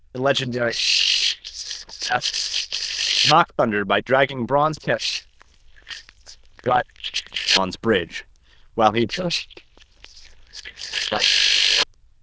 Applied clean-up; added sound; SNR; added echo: neural diffusion model UNIVERSE++.